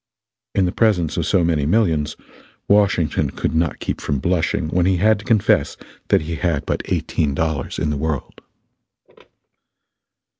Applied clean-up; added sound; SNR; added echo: none; none; none; none.